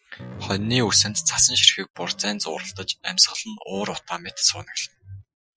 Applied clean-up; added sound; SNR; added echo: classical method Wiener filter.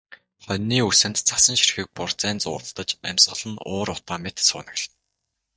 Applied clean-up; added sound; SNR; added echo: neural mask model DeepFilterNet 3.